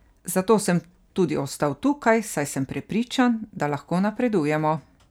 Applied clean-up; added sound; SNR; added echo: none; none; none; none.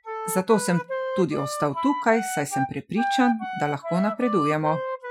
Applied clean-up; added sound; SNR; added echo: classical method Wiener filter.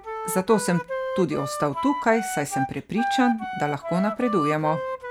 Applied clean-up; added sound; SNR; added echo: none; Wind instrument, woodwind instrument; 5 dB; none.